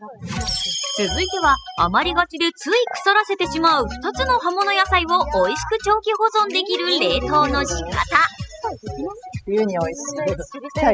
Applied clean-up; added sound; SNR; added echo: classical method spectral subtraction.